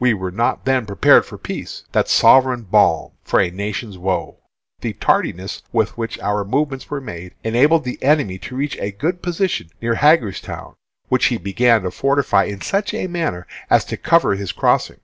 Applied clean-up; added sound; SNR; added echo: none; none; none; none.